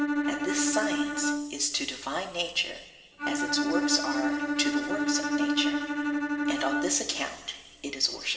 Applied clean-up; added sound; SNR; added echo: none; Bowed string instrument; -2 dB; reverberation time 1.9 s.